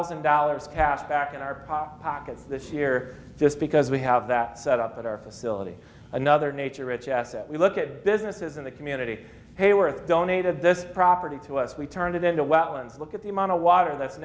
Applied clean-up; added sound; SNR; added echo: none; none; none; none.